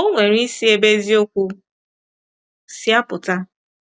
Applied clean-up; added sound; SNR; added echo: none; none; none; none.